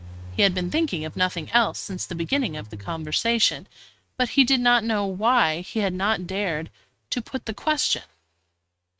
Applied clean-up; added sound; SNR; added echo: neural mask model RNNoise.